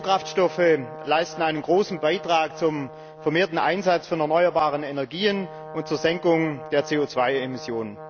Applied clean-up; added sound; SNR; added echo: none; Brass instrument; 16 dB; none.